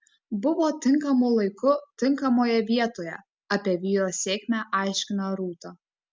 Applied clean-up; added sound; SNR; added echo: none; none; none; none.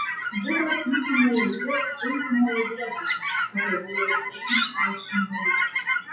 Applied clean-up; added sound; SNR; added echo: classical method WPE with log-MMSE.